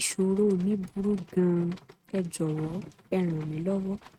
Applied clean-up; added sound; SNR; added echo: neural mask model RNNoise.